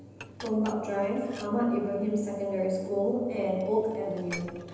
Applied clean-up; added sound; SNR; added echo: none; Dishes, pots, and pans; 19 dB; reverberation time 1.1 s.